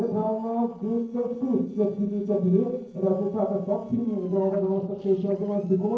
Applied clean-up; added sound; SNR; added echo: neural separator model SepFormer DNS4.